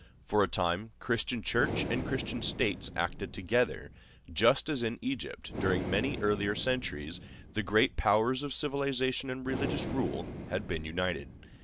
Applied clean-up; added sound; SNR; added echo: none; Breathing; 9 dB; none.